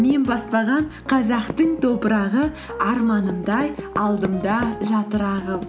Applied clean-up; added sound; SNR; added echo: none; Typing; 16 dB; none.